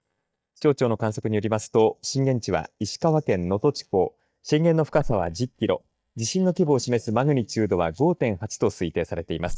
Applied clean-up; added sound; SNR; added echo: neural mask model DeepFilterNet 3.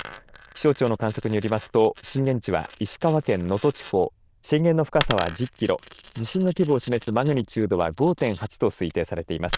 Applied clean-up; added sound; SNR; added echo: neural diffusion model UNIVERSE++.